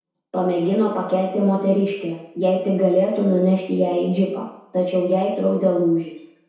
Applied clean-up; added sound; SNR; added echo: none; none; none; reverberation time 0.7 s.